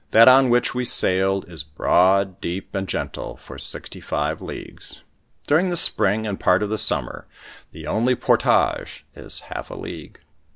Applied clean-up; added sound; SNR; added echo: none; none; none; none.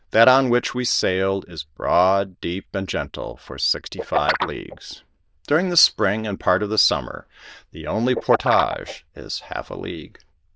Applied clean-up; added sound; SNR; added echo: neural diffusion model UNIVERSE++.